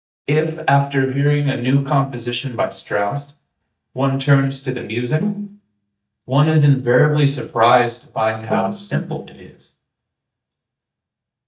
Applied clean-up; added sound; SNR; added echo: neural mask model DeepFilterNet 3.